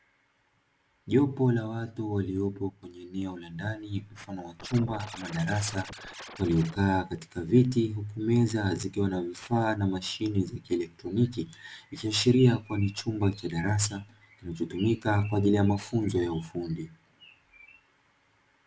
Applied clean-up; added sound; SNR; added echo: none; Scratching (performance technique); 15 dB; none.